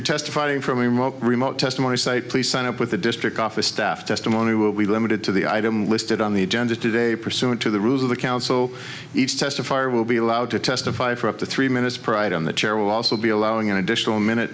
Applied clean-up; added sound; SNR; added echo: none; none; none; none.